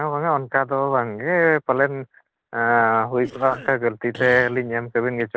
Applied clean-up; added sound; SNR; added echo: neural separator model SepFormer DNS4.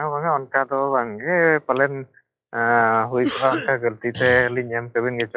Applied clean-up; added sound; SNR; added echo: classical method log-MMSE.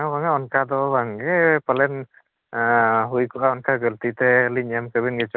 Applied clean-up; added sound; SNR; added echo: none; none; none; none.